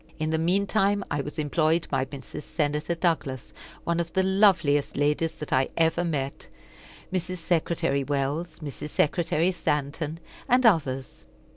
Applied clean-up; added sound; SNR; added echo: none; none; none; none.